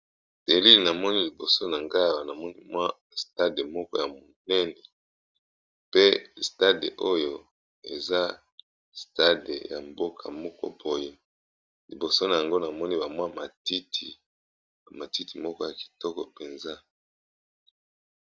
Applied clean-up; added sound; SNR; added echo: none; none; none; none.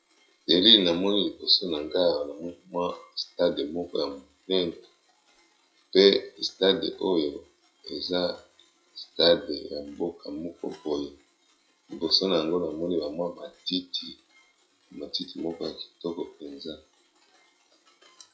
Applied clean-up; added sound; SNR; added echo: classical method WPE with log-MMSE.